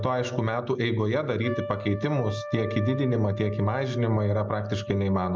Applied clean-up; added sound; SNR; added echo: none; Trumpet; 12 dB; none.